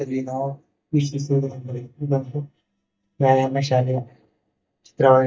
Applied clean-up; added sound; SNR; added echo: neural mask model DeepFilterNet 3.